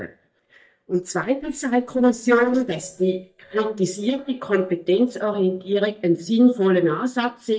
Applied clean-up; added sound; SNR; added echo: neural mask model DeepFilterNet 3.